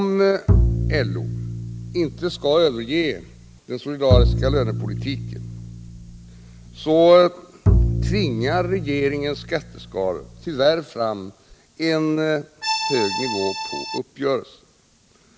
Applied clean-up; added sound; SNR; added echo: none; Accordion + Bowed string instrument; 1 dB; none.